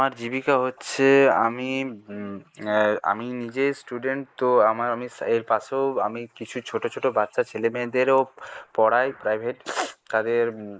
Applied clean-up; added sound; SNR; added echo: neural mask model Resemble Enhance denoiser.